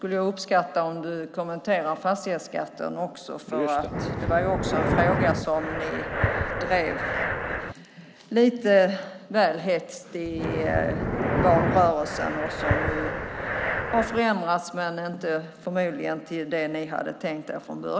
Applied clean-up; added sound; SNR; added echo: none; Breathing; 0 dB; none.